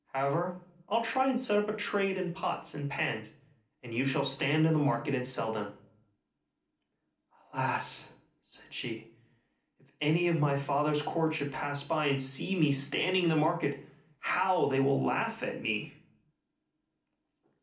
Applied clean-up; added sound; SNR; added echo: none; none; none; reverberation time 0.4 s.